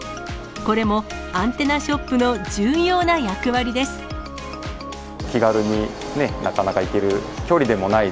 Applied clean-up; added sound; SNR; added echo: none; none; none; none.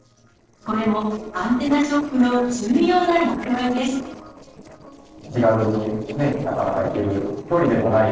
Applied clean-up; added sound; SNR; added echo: neural separator model SepFormer DNS4.